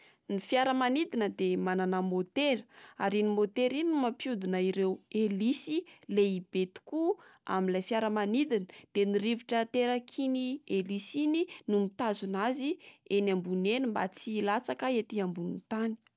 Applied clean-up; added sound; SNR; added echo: none; none; none; none.